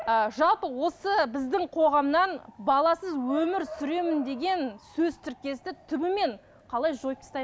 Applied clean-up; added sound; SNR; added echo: none; Bark / Motor vehicle (road) / Siren; 19 dB; none.